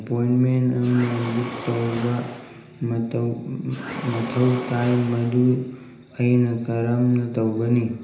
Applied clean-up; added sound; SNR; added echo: none; Mechanisms; 14 dB; reverberation time 1.0 s.